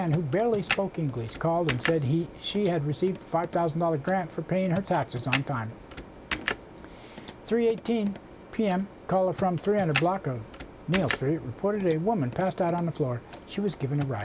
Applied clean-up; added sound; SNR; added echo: none; Computer keyboard; 11 dB; none.